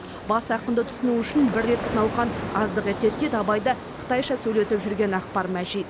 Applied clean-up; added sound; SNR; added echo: none; Ocean; 9 dB; none.